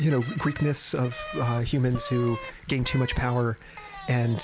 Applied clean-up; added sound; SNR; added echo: none; Bicycle; 13 dB; none.